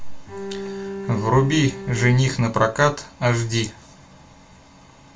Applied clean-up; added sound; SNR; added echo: none; Bowed string instrument; 10 dB; reverberation time 0.2 s.